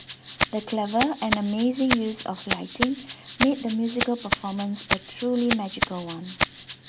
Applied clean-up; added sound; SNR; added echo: none; Rattle (instrument); -3 dB; none.